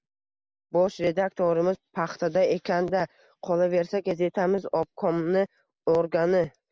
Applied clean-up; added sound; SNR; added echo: none; none; none; none.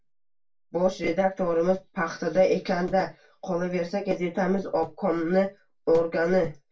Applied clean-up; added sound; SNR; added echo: none; none; none; reverberation time 0.2 s.